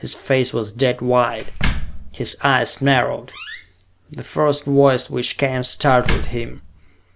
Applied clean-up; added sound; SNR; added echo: none; Slam; 7 dB; none.